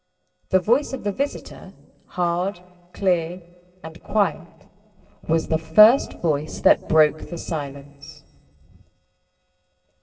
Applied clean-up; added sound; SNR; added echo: neural separator model SepFormer DNS4.